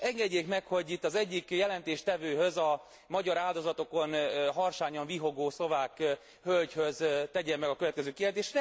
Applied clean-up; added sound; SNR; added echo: none; none; none; none.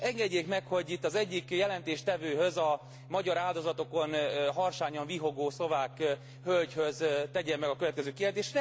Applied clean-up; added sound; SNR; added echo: none; Organ; 18 dB; none.